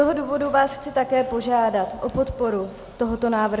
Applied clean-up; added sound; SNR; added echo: none; none; none; none.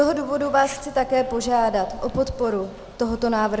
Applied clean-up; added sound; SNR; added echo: none; Zipper (clothing); 20 dB; none.